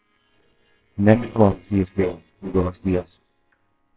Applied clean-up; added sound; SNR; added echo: neural separator model SepFormer WHAMR!.